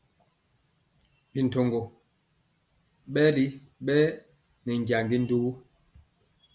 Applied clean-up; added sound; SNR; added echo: none; none; none; none.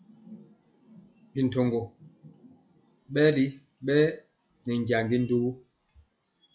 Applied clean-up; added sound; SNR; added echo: classical method log-MMSE.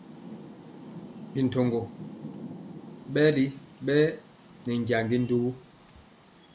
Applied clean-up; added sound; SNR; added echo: none; Rain; 16 dB; none.